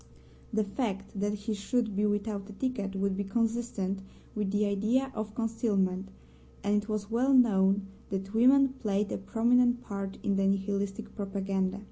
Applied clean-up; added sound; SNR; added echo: none; none; none; none.